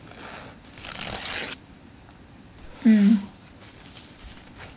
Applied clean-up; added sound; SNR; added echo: none; Tearing; 14 dB; none.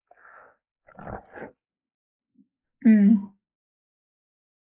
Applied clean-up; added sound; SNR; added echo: neural mask model Resemble Enhance denoiser.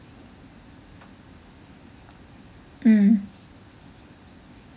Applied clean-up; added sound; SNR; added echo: none; none; none; none.